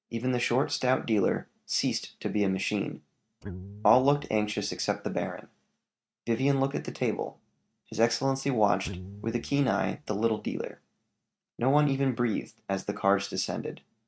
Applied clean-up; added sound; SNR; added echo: neural mask model RNNoise.